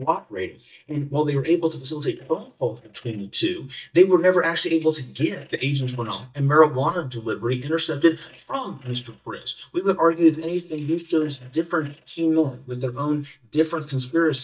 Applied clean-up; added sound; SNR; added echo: neural mask model DeepFilterNet 3.